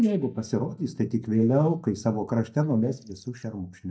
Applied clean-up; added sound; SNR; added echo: neural mask model DeepFilterNet 3.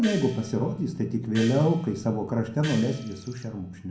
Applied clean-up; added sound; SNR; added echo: none; Gong; 17 dB; reverberation time 0.6 s.